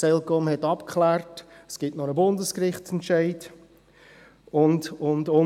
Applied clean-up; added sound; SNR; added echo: none; none; none; none.